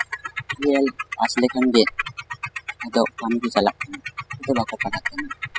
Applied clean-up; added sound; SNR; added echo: classical method spectral subtraction.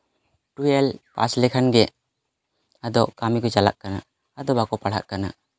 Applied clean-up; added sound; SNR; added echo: none; none; none; none.